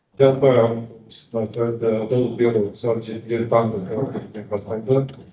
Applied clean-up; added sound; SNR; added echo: neural mask model DeepFilterNet 3.